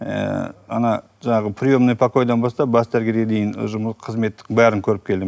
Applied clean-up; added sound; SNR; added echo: none; none; none; none.